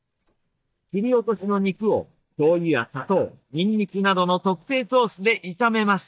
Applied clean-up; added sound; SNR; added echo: neural mask model DeepFilterNet 3.